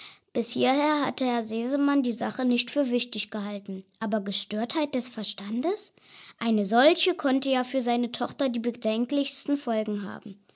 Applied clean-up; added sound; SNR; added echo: none; none; none; none.